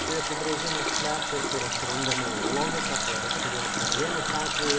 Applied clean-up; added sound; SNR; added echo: none; Water tap, faucet; -5 dB; reverberation time 1.3 s.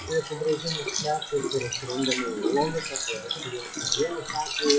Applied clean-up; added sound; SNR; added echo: classical method WPE with log-MMSE.